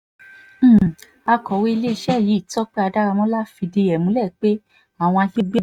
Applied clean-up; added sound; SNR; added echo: neural mask model RNNoise.